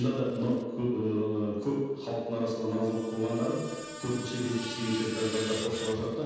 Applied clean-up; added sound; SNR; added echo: none; Screech; 13 dB; reverberation time 1.2 s.